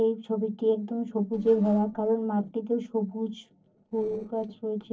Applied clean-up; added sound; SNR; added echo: neural separator model SepFormer DNS4.